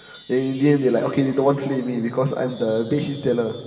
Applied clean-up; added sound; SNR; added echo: none; Wind chime; 15 dB; reverberation time 2.6 s.